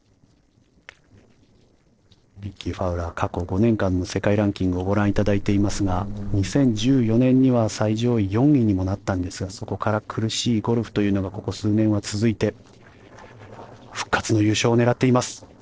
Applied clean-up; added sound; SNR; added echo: neural separator model SepFormer DNS4.